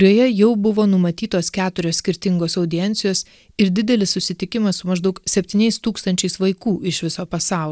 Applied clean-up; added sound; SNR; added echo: none; none; none; none.